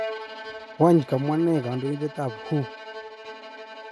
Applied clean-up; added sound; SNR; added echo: none; Bowed string instrument; 12 dB; none.